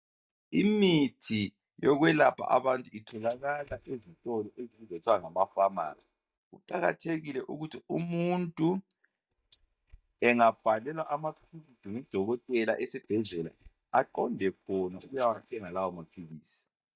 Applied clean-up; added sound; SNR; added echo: neural mask model DeepFilterNet 3.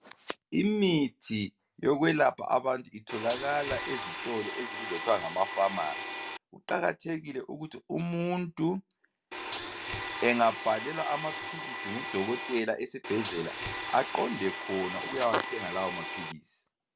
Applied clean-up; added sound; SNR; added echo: none; Domestic sounds, home sounds; 6 dB; none.